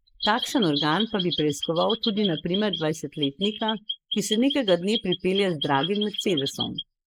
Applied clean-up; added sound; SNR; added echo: neural mask model Resemble Enhance denoiser.